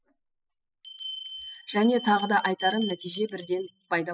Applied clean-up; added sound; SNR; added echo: classical method spectral subtraction.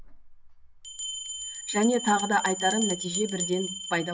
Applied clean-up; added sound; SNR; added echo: none; Bell; 6 dB; none.